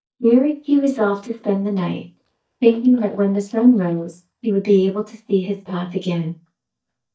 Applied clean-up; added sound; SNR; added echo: neural mask model DeepFilterNet 3.